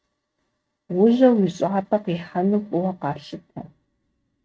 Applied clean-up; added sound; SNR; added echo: neural mask model RNNoise.